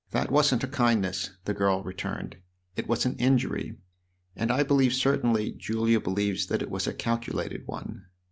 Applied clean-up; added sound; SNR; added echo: none; none; none; none.